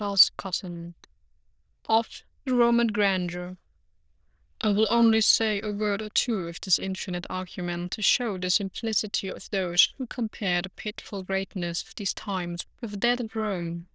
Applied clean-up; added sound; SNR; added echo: neural diffusion model UNIVERSE++.